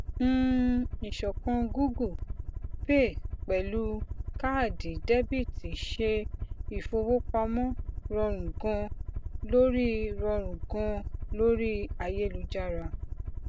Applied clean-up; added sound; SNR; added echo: none; Aircraft; 4 dB; none.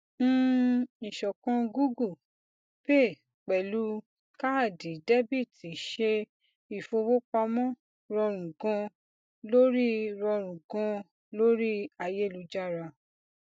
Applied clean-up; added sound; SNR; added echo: none; none; none; none.